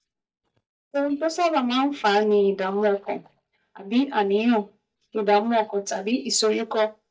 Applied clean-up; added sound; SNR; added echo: neural mask model DeepFilterNet 3.